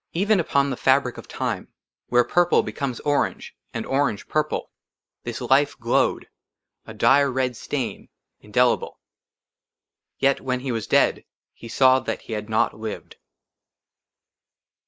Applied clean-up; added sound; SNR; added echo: neural mask model Resemble Enhance denoiser.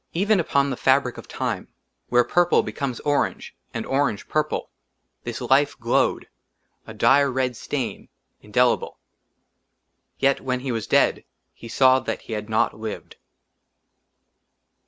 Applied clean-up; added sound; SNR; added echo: none; none; none; none.